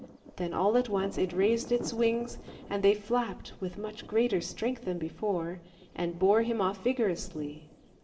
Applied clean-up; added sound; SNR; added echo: none; Thunder; 17 dB; reverberation time 0.7 s.